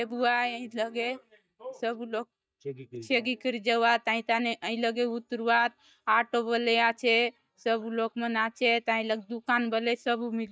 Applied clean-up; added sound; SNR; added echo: neural mask model DeepFilterNet 3.